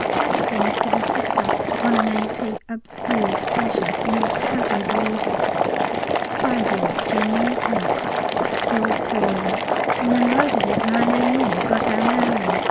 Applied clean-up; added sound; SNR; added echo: none; Boiling; -4 dB; none.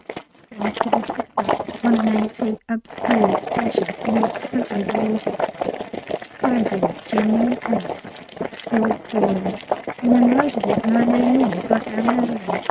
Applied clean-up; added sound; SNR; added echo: neural mask model RNNoise.